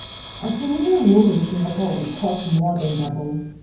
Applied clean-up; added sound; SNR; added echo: none; Camera; 12 dB; reverberation time 0.9 s.